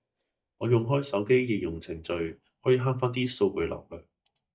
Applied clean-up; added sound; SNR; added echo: neural mask model DeepFilterNet 3.